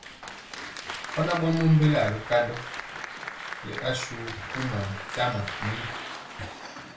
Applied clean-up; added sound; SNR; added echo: none; Applause; 9 dB; reverberation time 0.2 s.